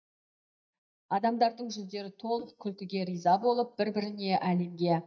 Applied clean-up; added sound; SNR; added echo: neural mask model DeepFilterNet 3.